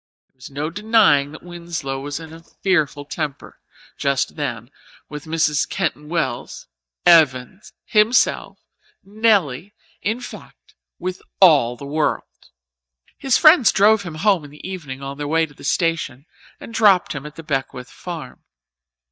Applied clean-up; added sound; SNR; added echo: neural mask model DeepFilterNet 3.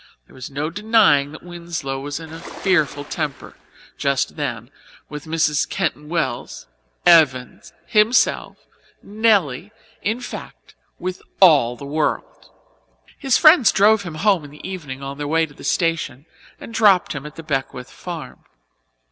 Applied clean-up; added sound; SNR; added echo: none; Ocean; 15 dB; none.